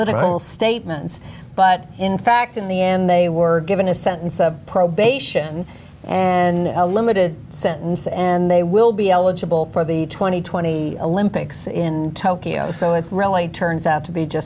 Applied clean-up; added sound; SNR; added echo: none; none; none; none.